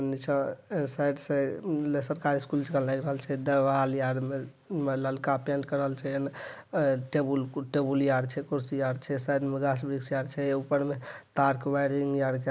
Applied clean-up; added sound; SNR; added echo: none; none; none; none.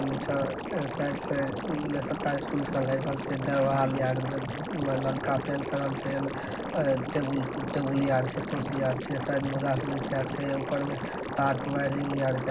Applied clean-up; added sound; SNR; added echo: none; Liquid; 4 dB; reverberation time 0.4 s.